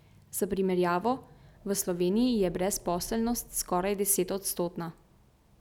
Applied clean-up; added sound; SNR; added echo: none; none; none; none.